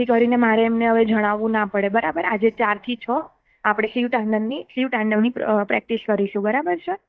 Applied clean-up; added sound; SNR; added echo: neural mask model DeepFilterNet 3.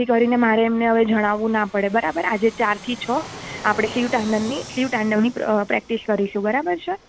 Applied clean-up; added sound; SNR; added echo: none; Fixed-wing aircraft, airplane; 18 dB; none.